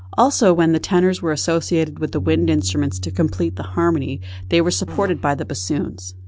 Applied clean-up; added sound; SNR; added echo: none; Fart + Bass guitar; 11 dB; none.